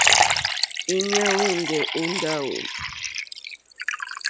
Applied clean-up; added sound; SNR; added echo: none; Liquid; -4 dB; none.